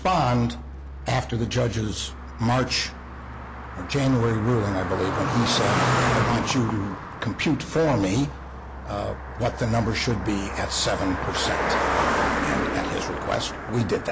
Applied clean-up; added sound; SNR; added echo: none; Car passing by; 3 dB; none.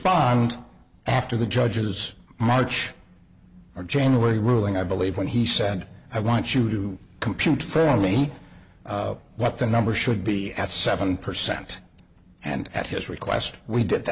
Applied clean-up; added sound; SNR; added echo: none; none; none; none.